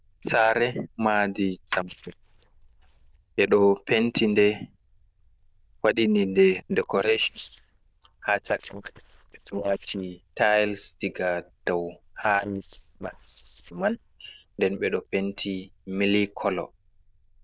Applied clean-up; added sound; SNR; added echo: neural diffusion model UNIVERSE++.